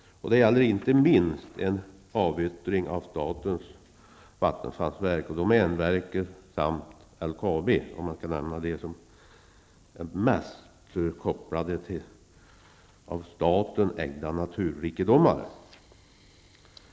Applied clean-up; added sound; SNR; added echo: none; none; none; none.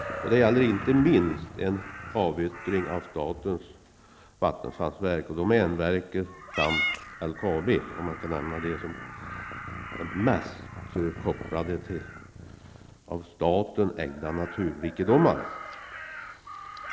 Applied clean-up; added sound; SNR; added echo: none; Crow + Meow / Purr; 10 dB; none.